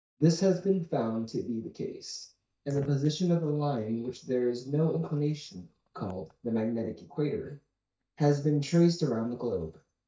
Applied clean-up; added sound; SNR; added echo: neural mask model DeepFilterNet 3.